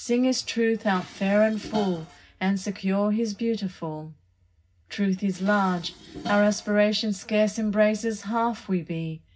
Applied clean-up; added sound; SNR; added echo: none; Dishes, pots, and pans; 19 dB; reverberation time 0.4 s.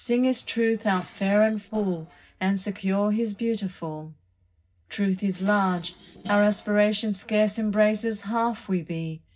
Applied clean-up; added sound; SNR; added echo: neural separator model SepFormer DNS4.